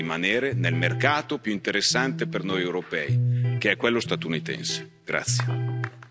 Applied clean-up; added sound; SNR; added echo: none; Electric guitar; 2 dB; none.